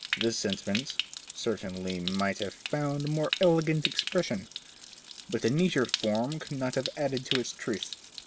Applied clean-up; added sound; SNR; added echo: none; Stream; 8 dB; none.